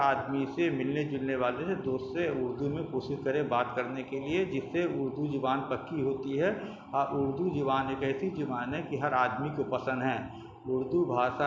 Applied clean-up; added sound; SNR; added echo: none; none; none; none.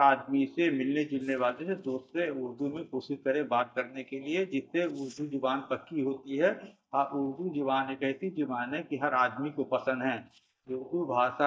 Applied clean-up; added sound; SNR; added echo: neural mask model DeepFilterNet 3.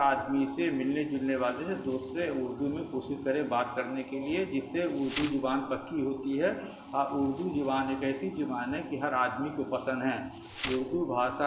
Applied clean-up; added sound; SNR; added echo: none; Insect; 17 dB; reverberation time 0.1 s.